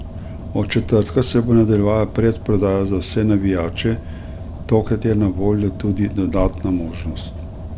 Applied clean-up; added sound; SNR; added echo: none; Car; 11 dB; none.